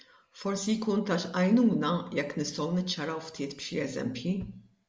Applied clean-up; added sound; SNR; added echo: none; none; none; none.